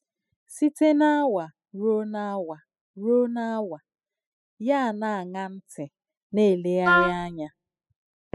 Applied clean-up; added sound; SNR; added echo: classical method spectral subtraction.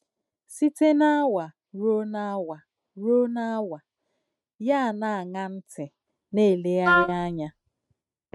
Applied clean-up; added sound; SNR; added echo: neural mask model RNNoise.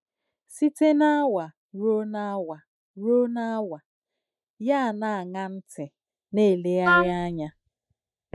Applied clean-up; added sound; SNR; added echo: neural mask model DeepFilterNet 3.